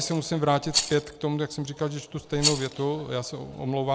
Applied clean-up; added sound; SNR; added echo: none; Rattle; 6 dB; none.